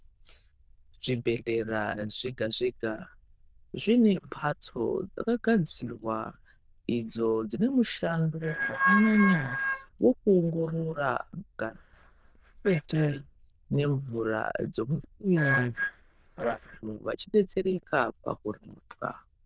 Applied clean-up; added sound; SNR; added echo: neural diffusion model UNIVERSE++.